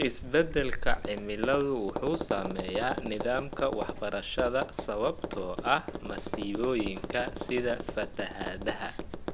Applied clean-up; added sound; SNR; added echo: none; Tap; 5 dB; none.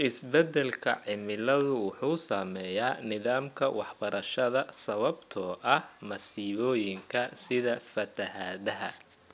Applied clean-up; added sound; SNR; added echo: none; none; none; none.